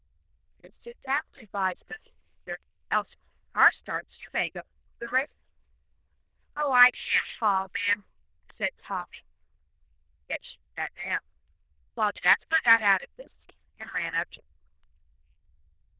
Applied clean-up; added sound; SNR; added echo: neural diffusion model UNIVERSE++.